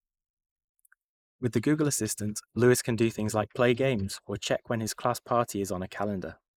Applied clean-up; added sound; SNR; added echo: neural mask model Resemble Enhance denoiser.